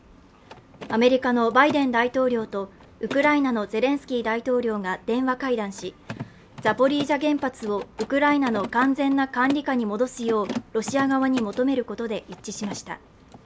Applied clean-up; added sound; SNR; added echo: none; Mechanisms; 16 dB; none.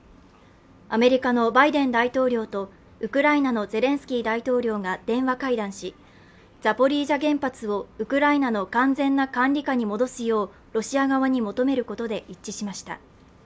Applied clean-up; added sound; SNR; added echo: none; none; none; none.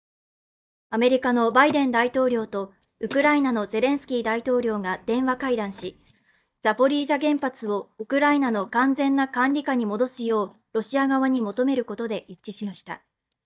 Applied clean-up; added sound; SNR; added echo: neural mask model DeepFilterNet 3.